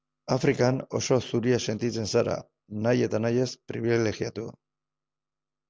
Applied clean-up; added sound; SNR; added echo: none; none; none; none.